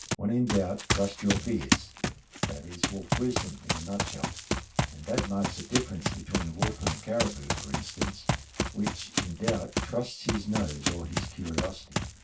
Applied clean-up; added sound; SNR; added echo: none; Run; -1 dB; reverberation time 0.2 s.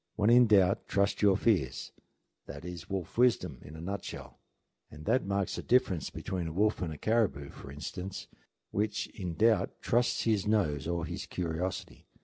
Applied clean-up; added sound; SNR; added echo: none; none; none; none.